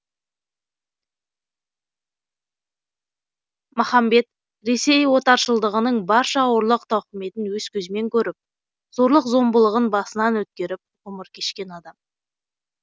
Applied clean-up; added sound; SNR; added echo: none; none; none; none.